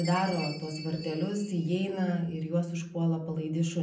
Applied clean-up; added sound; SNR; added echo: none; Chime; 18 dB; reverberation time 0.6 s.